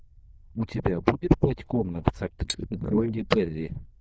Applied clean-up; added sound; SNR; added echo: neural diffusion model UNIVERSE++.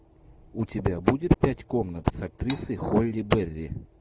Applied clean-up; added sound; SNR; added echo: none; Cutlery, silverware; 12 dB; none.